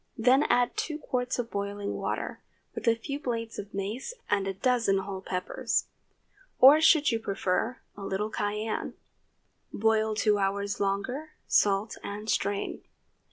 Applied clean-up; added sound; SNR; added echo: none; none; none; none.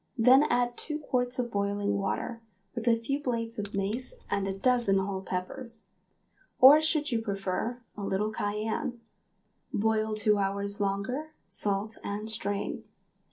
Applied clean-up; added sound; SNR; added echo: none; Keys jangling; 13 dB; reverberation time 0.3 s.